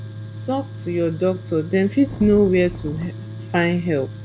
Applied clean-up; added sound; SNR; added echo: none; Tools + Wind; 11 dB; none.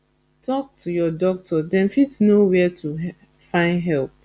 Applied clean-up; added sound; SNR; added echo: none; none; none; none.